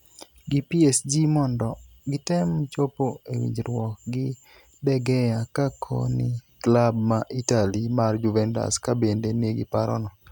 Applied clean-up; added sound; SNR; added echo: none; none; none; none.